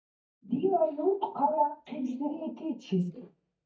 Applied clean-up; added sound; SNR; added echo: neural mask model DeepFilterNet 3.